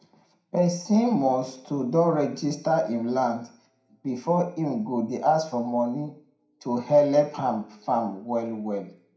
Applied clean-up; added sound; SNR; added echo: none; none; none; reverberation time 0.5 s.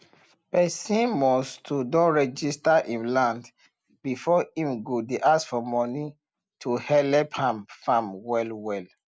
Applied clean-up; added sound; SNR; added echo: none; none; none; none.